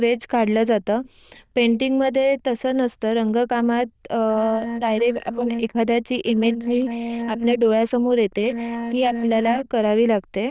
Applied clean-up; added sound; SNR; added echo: neural diffusion model UNIVERSE++.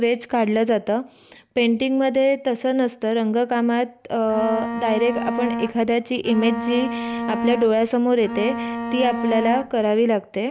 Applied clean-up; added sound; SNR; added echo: none; Bowed string instrument; 6 dB; none.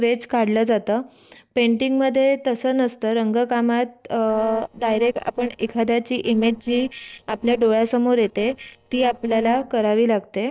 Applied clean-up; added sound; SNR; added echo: neural separator model SepFormer DNS4.